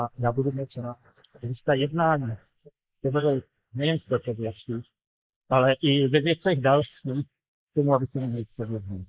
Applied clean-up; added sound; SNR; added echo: neural mask model Resemble Enhance denoiser.